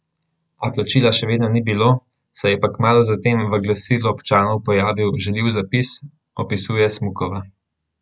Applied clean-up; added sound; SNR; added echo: none; none; none; none.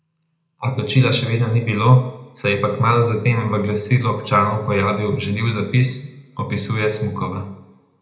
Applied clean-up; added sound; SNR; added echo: none; none; none; reverberation time 0.7 s.